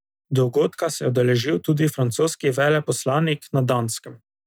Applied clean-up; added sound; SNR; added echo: none; none; none; none.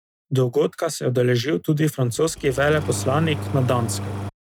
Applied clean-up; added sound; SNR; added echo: neural mask model RNNoise.